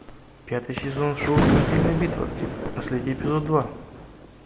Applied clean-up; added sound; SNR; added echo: none; Thunder; -1 dB; none.